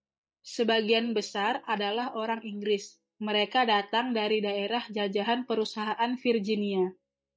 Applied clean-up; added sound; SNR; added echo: neural mask model DeepFilterNet 3.